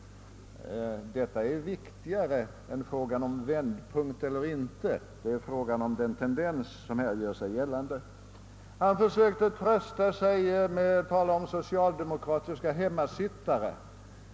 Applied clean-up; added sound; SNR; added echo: none; none; none; none.